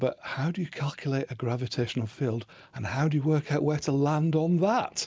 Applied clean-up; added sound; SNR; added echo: neural mask model Resemble Enhance denoiser.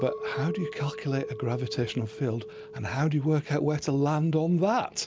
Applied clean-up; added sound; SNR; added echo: none; Chink, clink; 13 dB; none.